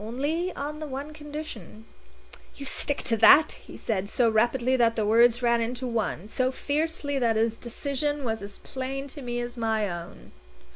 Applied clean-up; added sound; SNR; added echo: none; none; none; none.